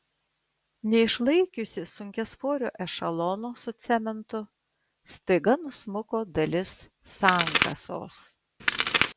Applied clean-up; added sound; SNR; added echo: none; Crack; -3 dB; none.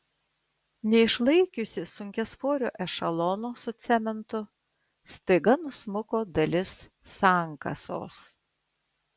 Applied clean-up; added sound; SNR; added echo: none; none; none; none.